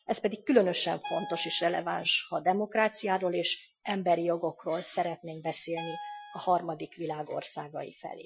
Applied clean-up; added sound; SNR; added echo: classical method Wiener filter.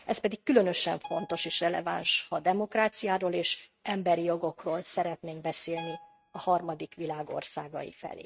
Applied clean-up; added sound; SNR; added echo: neural mask model RNNoise.